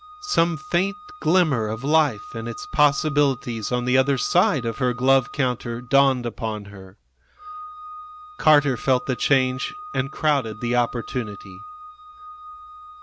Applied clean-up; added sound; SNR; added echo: none; Organ; 16 dB; none.